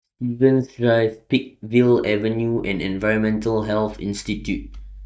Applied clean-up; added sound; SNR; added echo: neural mask model DeepFilterNet 3.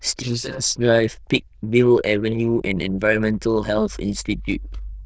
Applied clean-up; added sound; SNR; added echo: neural diffusion model UNIVERSE++.